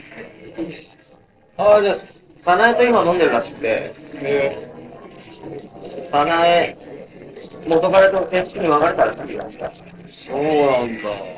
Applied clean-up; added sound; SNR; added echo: neural separator model SepFormer DNS4.